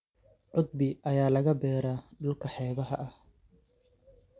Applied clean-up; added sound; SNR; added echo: none; none; none; none.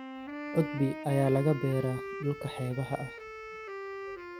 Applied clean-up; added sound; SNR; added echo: none; Wind instrument, woodwind instrument; 9 dB; none.